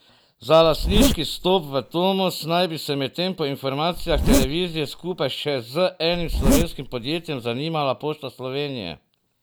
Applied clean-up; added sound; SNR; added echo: none; Zipper (clothing); -1 dB; none.